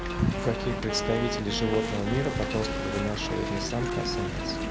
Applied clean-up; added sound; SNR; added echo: none; Wind instrument, woodwind instrument + Wind; 1 dB; none.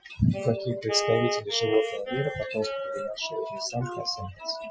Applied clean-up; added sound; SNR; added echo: classical method Wiener filter.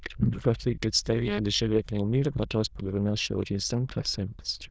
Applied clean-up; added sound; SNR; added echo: neural diffusion model UNIVERSE++.